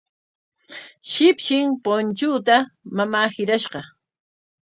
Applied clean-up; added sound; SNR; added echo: none; none; none; none.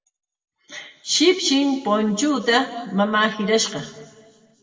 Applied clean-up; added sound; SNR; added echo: none; none; none; reverberation time 1.4 s.